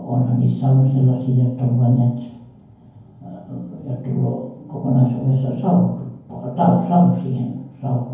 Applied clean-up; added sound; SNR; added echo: none; none; none; reverberation time 0.9 s.